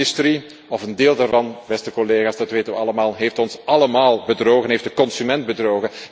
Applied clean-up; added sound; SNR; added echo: none; none; none; none.